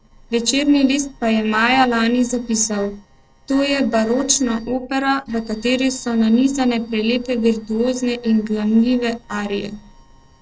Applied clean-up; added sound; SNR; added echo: neural separator model SepFormer DNS4.